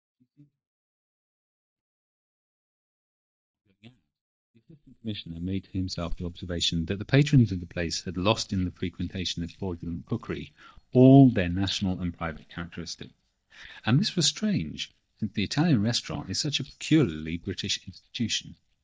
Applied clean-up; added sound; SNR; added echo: neural mask model DeepFilterNet 3.